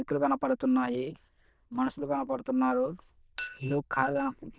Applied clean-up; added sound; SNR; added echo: neural diffusion model UNIVERSE++.